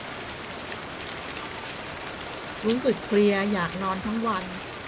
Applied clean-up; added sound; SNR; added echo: none; Rain; 6 dB; none.